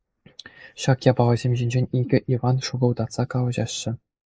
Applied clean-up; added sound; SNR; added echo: neural mask model Resemble Enhance denoiser.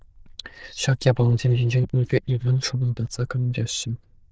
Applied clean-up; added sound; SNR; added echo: neural diffusion model UNIVERSE++.